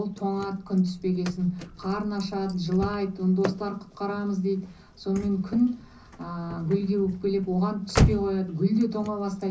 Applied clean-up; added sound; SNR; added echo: none; Slam / Car; 7 dB; reverberation time 0.5 s.